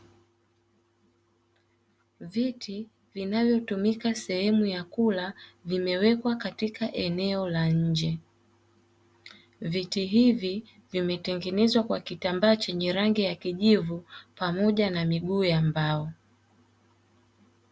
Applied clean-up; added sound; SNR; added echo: none; none; none; none.